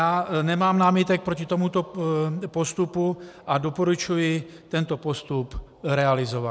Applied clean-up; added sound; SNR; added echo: none; none; none; none.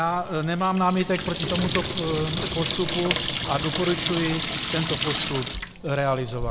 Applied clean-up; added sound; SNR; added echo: none; Sink (filling or washing) / Water tap, faucet; 1 dB; none.